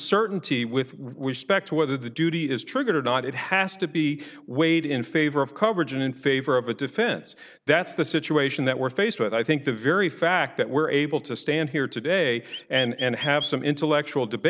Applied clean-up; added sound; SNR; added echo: none; Chirp, tweet; 9 dB; none.